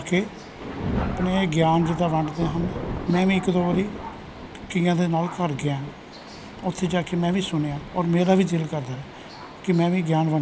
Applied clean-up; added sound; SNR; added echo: none; Thunder; 11 dB; none.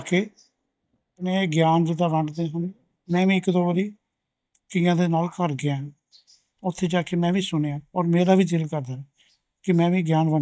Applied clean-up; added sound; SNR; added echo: neural mask model DeepFilterNet 3.